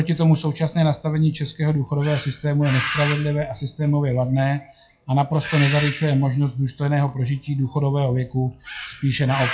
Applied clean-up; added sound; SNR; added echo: classical method WPE with log-MMSE.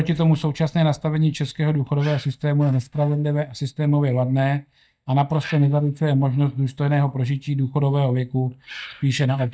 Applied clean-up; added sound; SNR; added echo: neural mask model DeepFilterNet 3.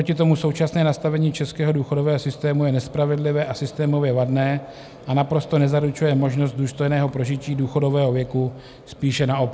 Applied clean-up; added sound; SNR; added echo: none; none; none; none.